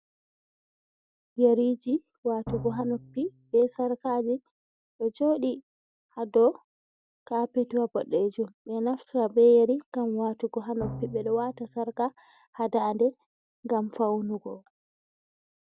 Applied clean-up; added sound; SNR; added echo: none; Drum; 12 dB; none.